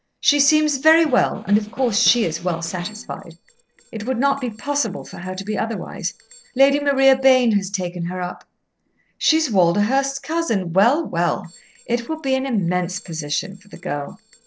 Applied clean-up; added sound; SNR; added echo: neural separator model SepFormer DNS4.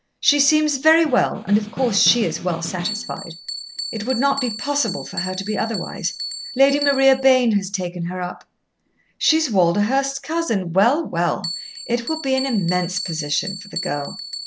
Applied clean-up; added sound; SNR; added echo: none; Snare drum + Bell; 12 dB; none.